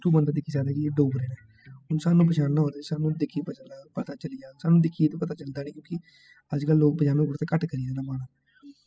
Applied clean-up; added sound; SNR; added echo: classical method spectral subtraction.